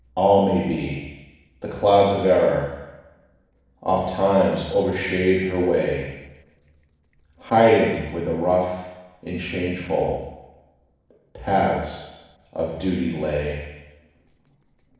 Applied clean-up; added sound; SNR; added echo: neural separator model SepFormer DNS4.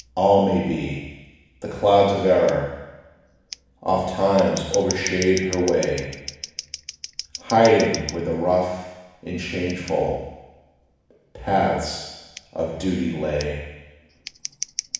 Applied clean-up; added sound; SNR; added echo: none; Scissors; 16 dB; reverberation time 1.1 s.